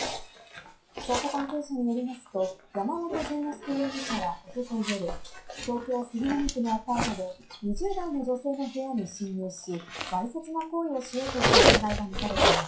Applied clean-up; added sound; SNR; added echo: classical method WPE with log-MMSE.